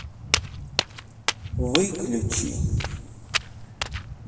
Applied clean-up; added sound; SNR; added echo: none; Walk, footsteps; -2 dB; reverberation time 1.6 s.